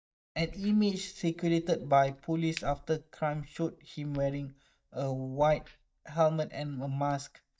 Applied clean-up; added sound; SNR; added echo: neural mask model DeepFilterNet 3.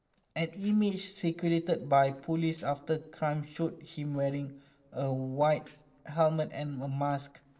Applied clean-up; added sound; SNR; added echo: neural separator model SepFormer DNS4.